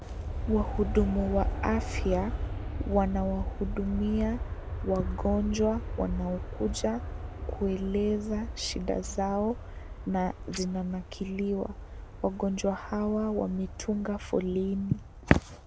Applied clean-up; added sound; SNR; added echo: none; Aircraft; 5 dB; none.